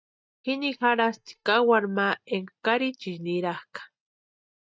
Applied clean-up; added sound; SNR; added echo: neural mask model DeepFilterNet 3.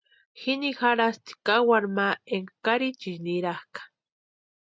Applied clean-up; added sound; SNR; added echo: none; none; none; none.